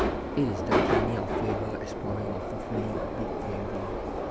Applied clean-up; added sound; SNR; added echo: none; Subway, metro, underground; -5 dB; none.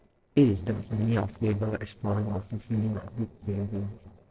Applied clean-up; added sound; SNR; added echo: neural separator model SepFormer DNS4.